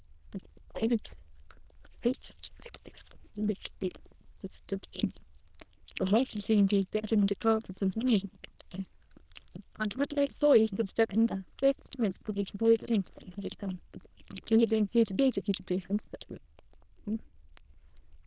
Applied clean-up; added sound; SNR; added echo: neural diffusion model UNIVERSE++.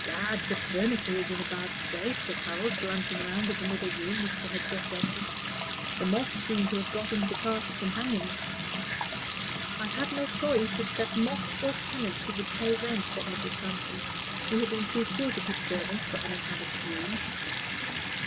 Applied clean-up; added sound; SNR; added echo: none; Bathtub (filling or washing) / Sink (filling or washing) / Water tap, faucet; 1 dB; none.